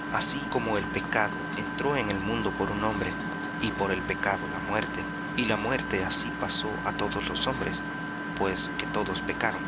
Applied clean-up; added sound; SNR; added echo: none; Engine; 3 dB; none.